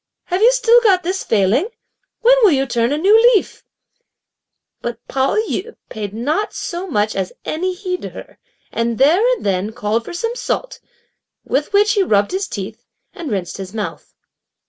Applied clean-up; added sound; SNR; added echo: none; none; none; none.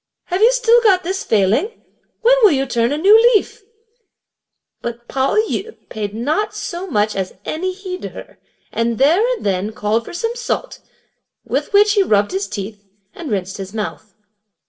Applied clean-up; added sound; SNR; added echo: none; none; none; reverberation time 0.2 s.